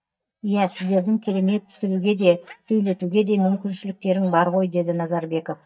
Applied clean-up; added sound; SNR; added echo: neural mask model DeepFilterNet 3.